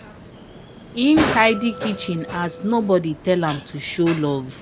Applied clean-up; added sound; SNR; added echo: none; Dishes, pots, and pans; 9 dB; none.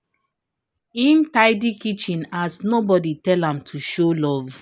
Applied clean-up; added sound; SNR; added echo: none; none; none; none.